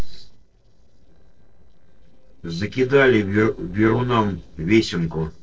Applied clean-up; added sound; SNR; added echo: neural separator model SepFormer DNS4.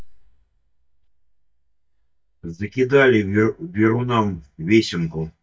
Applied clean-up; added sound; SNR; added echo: neural mask model DeepFilterNet 3.